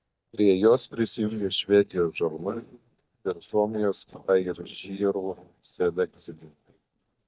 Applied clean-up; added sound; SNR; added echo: neural mask model DeepFilterNet 3.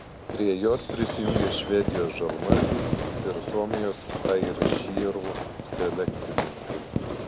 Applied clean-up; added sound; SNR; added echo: none; Fireworks; 0 dB; none.